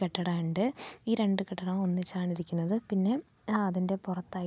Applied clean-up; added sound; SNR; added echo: none; none; none; none.